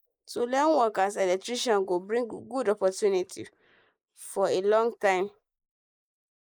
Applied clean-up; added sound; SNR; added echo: neural mask model Resemble Enhance denoiser.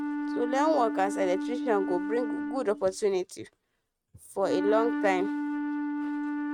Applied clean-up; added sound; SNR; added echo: neural mask model RNNoise.